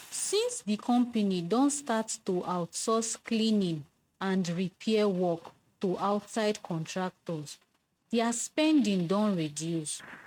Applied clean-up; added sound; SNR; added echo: neural mask model RNNoise.